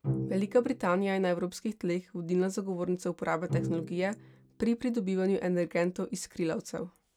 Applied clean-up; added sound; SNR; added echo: none; Bowed string instrument; 10 dB; none.